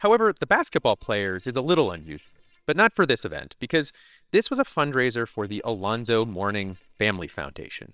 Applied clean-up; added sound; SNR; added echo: neural separator model SepFormer WHAMR!.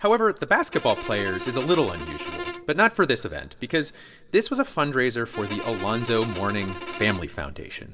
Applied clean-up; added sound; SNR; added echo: none; Bowed string instrument; 11 dB; reverberation time 0.5 s.